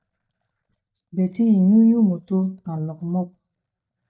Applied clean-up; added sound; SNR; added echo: neural mask model DeepFilterNet 3.